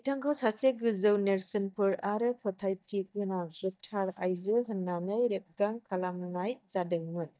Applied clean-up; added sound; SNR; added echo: neural mask model DeepFilterNet 3.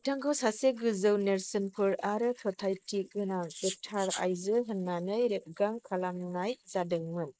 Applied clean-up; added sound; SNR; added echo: neural mask model Resemble Enhance denoiser.